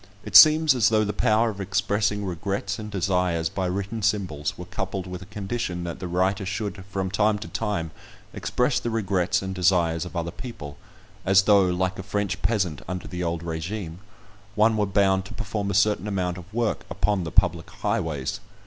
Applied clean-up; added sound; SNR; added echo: none; none; none; none.